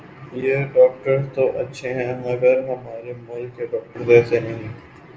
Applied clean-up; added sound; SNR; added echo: none; none; none; reverberation time 1.1 s.